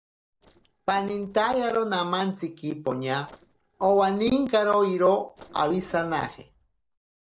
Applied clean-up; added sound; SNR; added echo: neural separator model SepFormer DNS4.